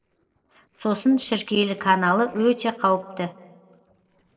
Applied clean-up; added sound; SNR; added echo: neural separator model SepFormer DNS4.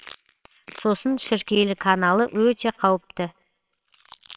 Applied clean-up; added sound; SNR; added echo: neural separator model SepFormer WHAMR!.